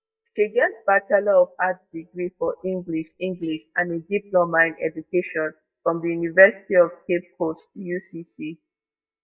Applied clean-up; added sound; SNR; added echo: neural mask model DeepFilterNet 3.